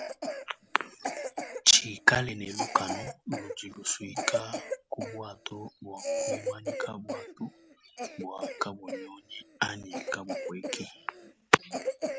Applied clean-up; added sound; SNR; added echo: none; Cough; 5 dB; none.